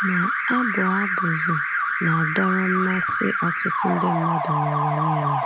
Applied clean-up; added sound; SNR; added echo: none; Alarm; -2 dB; none.